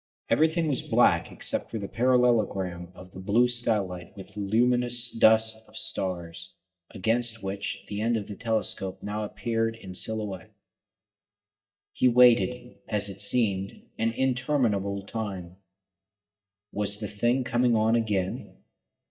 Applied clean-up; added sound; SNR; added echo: neural mask model DeepFilterNet 3.